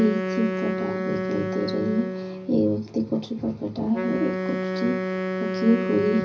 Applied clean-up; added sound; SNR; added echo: none; Wind instrument, woodwind instrument; 3 dB; reverberation time 0.4 s.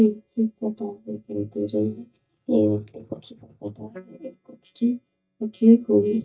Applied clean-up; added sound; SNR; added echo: neural mask model DeepFilterNet 3.